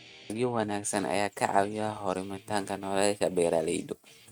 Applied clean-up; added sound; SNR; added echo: neural mask model RNNoise.